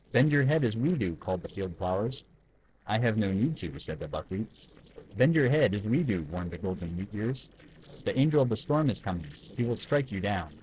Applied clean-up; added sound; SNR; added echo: neural separator model SepFormer DNS4.